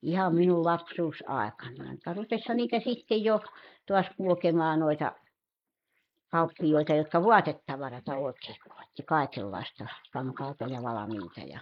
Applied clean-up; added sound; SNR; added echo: neural mask model Resemble Enhance denoiser.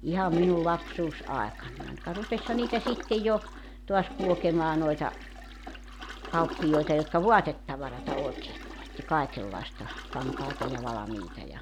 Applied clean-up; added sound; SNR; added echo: none; Toilet flush; 11 dB; none.